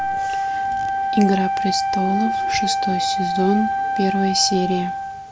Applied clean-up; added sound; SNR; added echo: none; Wind instrument, woodwind instrument; -1 dB; none.